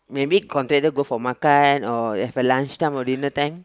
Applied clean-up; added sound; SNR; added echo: none; none; none; none.